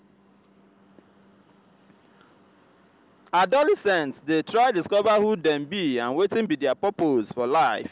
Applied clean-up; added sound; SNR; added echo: none; none; none; none.